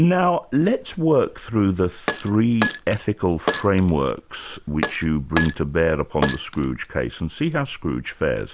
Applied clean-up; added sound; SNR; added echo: none; Glass; 8 dB; none.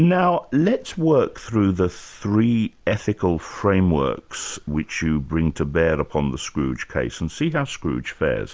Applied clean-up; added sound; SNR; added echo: none; none; none; none.